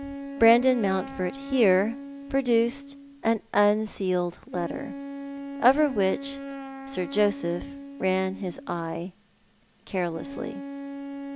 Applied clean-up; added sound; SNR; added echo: none; Wind instrument, woodwind instrument; 11 dB; none.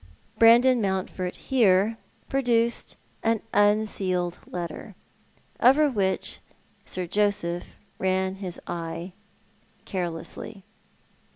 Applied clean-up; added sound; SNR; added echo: none; none; none; none.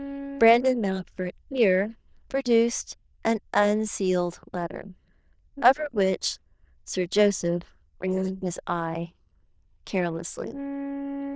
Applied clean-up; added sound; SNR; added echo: neural diffusion model UNIVERSE++.